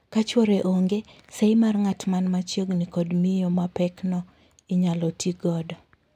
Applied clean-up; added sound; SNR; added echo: none; none; none; none.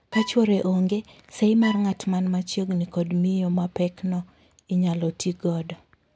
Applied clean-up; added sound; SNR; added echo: none; Bowed string instrument; 14 dB; none.